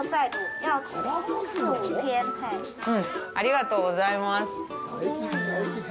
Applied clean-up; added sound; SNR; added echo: none; none; none; none.